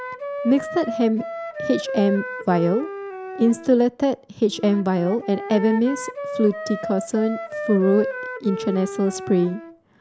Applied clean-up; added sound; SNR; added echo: none; Wind instrument, woodwind instrument; 9 dB; none.